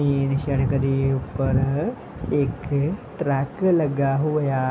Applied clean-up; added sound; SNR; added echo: none; none; none; none.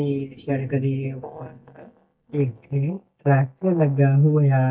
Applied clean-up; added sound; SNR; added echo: neural mask model DeepFilterNet 3.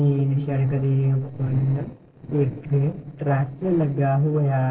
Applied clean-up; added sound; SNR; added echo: neural separator model SepFormer DNS4.